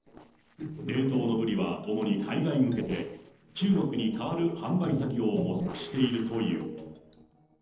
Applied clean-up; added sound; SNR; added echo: neural separator model SepFormer DNS4.